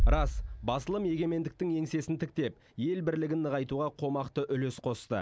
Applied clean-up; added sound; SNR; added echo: none; Bass drum; 3 dB; none.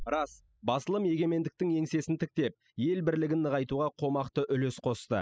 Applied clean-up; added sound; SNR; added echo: classical method spectral subtraction.